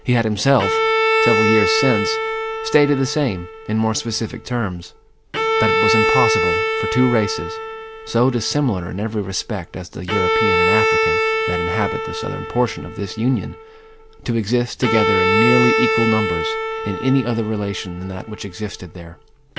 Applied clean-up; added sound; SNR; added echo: none; Bowed string instrument; 0 dB; none.